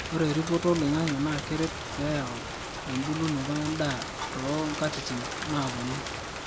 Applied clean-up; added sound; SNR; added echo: none; Rain; 6 dB; none.